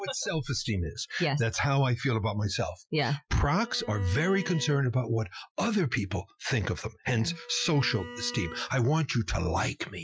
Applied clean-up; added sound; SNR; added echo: classical method Wiener filter.